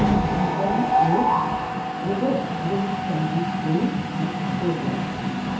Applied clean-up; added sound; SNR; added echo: none; Mechanisms; -4 dB; reverberation time 0.6 s.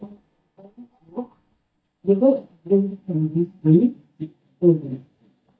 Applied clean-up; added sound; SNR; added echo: neural mask model DeepFilterNet 3.